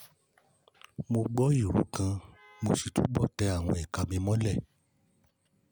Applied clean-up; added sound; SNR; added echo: none; none; none; none.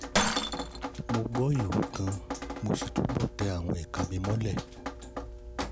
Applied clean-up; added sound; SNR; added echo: none; Shatter + Drip; 2 dB; none.